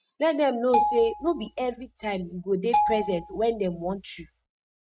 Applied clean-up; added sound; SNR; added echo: neural mask model RNNoise.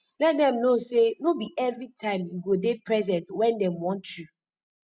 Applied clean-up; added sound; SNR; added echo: none; none; none; none.